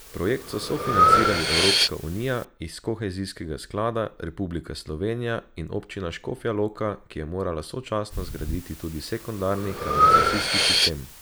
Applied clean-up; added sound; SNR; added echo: none; Breathing; -3 dB; none.